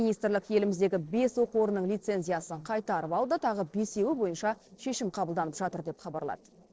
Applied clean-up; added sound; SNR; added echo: neural separator model SepFormer DNS4.